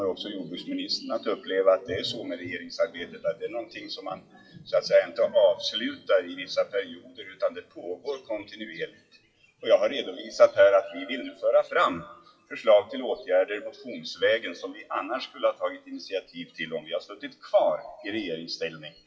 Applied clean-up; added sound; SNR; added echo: classical method WPE with log-MMSE.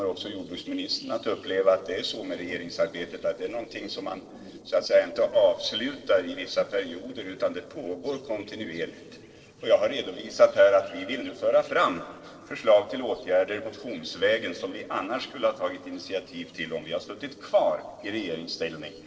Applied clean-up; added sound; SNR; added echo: neural separator model SepFormer DNS4.